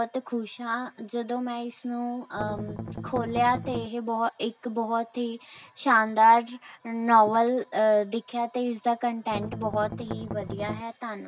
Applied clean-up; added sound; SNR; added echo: none; Strum; 8 dB; none.